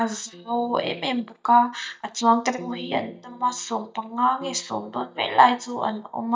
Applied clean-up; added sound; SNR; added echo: neural mask model DeepFilterNet 3.